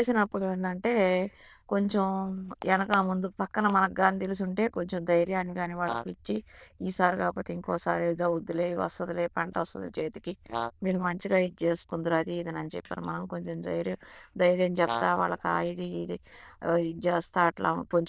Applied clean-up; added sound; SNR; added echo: neural diffusion model UNIVERSE++.